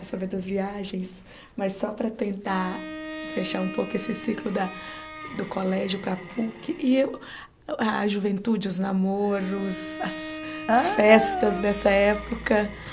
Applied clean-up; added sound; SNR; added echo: none; Bowed string instrument; 14 dB; none.